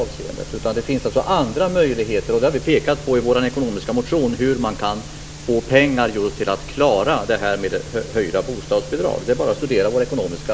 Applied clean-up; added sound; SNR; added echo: none; none; none; none.